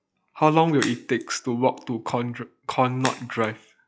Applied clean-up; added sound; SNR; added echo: classical method log-MMSE.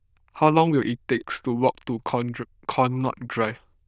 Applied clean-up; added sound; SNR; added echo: neural diffusion model UNIVERSE++.